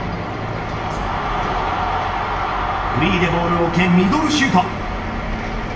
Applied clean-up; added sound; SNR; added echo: none; Bus; 7 dB; reverberation time 0.8 s.